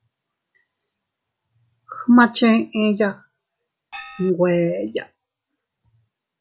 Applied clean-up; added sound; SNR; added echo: none; Gong; 15 dB; none.